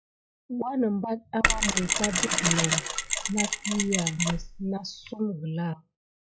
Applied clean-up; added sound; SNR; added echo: classical method log-MMSE.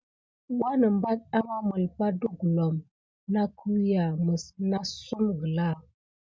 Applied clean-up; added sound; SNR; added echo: none; none; none; none.